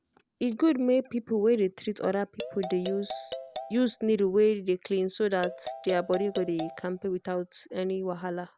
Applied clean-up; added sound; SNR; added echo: none; Marimba, xylophone; 11 dB; none.